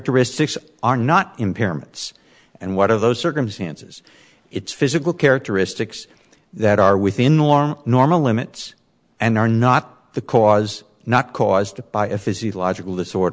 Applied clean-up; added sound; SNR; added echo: none; none; none; none.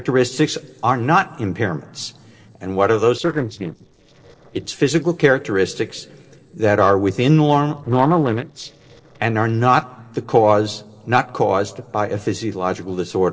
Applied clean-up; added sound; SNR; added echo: neural separator model SepFormer DNS4.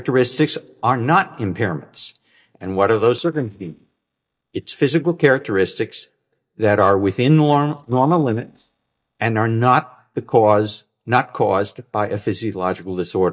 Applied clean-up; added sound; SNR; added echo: neural mask model DeepFilterNet 3.